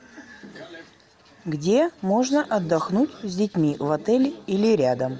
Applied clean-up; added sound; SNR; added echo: none; none; none; none.